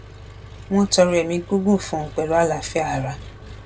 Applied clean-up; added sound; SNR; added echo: none; Engine; 17 dB; none.